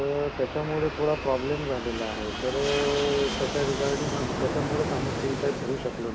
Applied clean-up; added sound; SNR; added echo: none; Fixed-wing aircraft, airplane; 3 dB; none.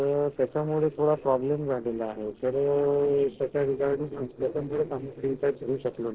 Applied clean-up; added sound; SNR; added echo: neural separator model SepFormer DNS4.